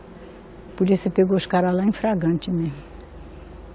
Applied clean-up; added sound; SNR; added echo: none; none; none; none.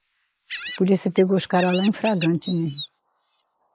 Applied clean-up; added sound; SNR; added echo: neural mask model Resemble Enhance denoiser.